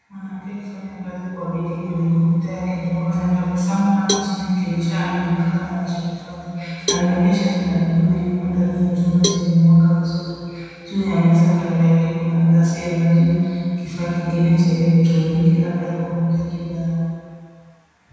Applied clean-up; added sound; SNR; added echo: none; Cowbell; 12 dB; reverberation time 2.1 s.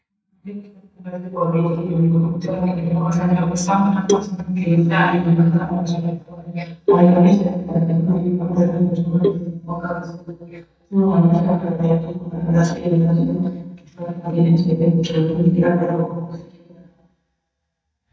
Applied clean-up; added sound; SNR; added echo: neural mask model DeepFilterNet 3.